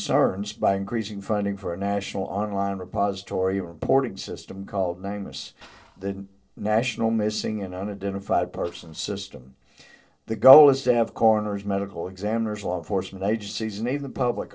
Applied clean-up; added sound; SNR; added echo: neural separator model SepFormer DNS4.